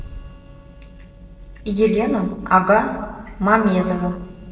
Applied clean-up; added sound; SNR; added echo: neural separator model SepFormer DNS4.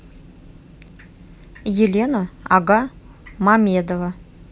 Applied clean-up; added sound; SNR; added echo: none; none; none; none.